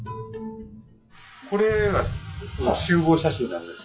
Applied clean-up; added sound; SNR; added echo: classical method log-MMSE.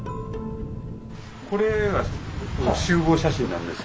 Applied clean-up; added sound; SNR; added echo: none; Thunder / Rain; 6 dB; none.